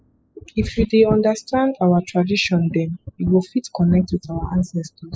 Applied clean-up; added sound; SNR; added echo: classical method spectral subtraction.